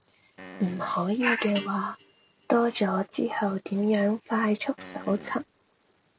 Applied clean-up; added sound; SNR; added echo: none; Fart + Guitar; 18 dB; none.